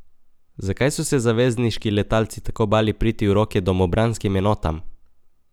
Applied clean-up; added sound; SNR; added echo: none; none; none; none.